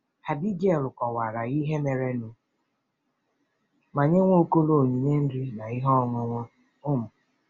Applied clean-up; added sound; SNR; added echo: none; none; none; none.